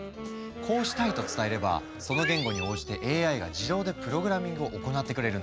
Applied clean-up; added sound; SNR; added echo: none; Wind instrument, woodwind instrument; 10 dB; none.